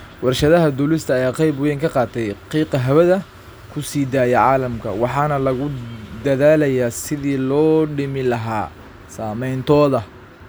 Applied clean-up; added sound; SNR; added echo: none; none; none; none.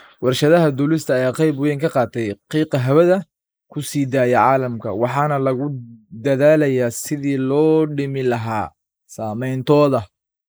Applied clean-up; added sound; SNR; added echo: neural mask model Resemble Enhance denoiser.